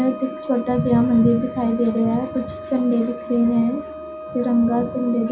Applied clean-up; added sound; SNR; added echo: none; Wind instrument, woodwind instrument; 14 dB; reverberation time 0.3 s.